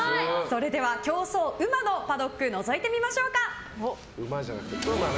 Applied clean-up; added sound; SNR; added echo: none; Wind instrument, woodwind instrument; 19 dB; none.